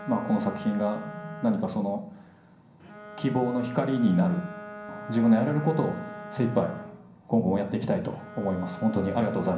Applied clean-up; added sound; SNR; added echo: none; Bowed string instrument; 15 dB; reverberation time 0.6 s.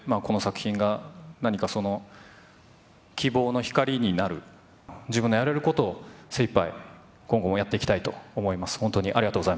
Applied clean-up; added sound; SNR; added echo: none; none; none; none.